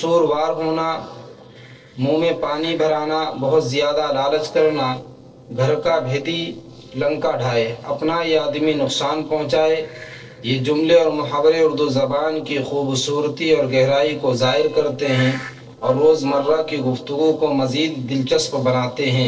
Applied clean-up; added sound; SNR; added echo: neural separator model SepFormer DNS4.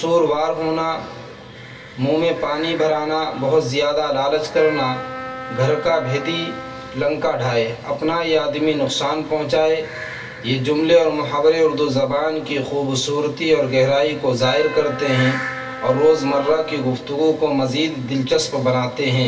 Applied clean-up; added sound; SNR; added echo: none; Wind instrument, woodwind instrument; 13 dB; reverberation time 0.2 s.